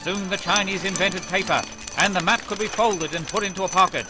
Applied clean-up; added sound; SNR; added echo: none; Drip; 11 dB; none.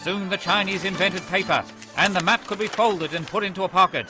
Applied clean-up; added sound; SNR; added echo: none; none; none; none.